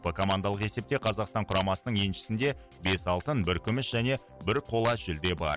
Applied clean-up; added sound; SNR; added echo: none; none; none; none.